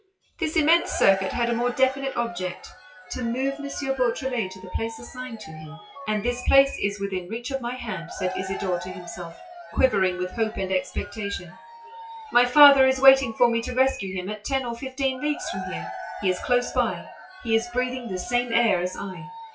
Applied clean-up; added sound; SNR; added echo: classical method WPE with log-MMSE.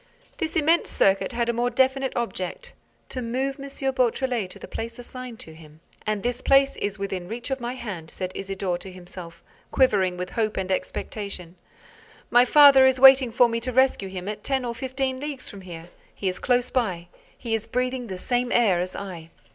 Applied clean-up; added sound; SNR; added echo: none; none; none; none.